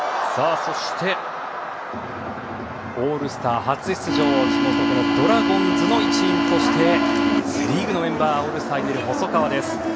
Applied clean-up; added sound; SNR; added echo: none; Organ; -3 dB; reverberation time 1.1 s.